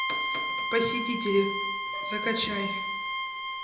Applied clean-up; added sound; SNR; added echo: none; Bowed string instrument; 1 dB; reverberation time 0.7 s.